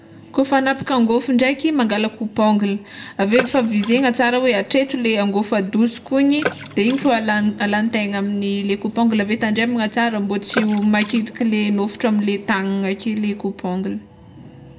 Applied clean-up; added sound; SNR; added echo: none; Water / Splash, splatter; 14 dB; reverberation time 0.4 s.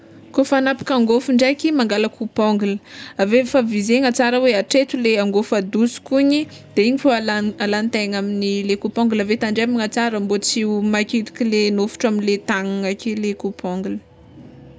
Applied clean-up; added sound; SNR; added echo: none; none; none; none.